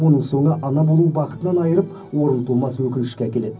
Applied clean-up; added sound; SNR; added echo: none; none; none; reverberation time 0.4 s.